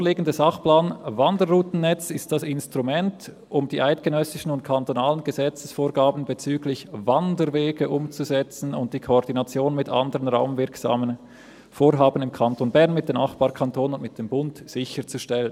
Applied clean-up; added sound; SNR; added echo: none; none; none; none.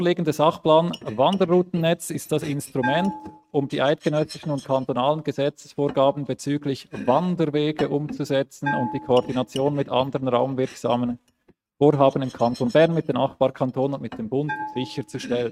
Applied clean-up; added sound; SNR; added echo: neural mask model RNNoise.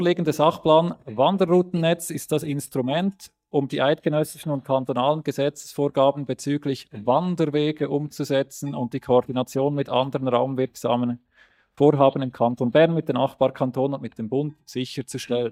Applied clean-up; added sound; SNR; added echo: neural mask model DeepFilterNet 3.